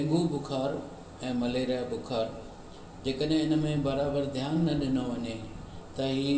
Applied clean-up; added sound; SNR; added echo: none; none; none; reverberation time 2.8 s.